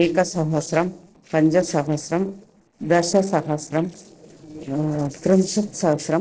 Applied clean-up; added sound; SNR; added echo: neural separator model SepFormer DNS4.